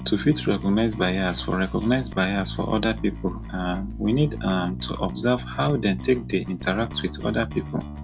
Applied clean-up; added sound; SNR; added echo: none; Bass guitar; 9 dB; none.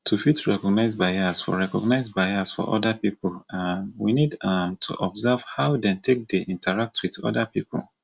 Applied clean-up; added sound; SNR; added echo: none; none; none; none.